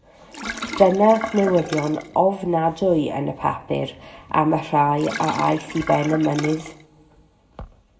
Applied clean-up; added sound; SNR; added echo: none; Sink (filling or washing); 12 dB; reverberation time 0.6 s.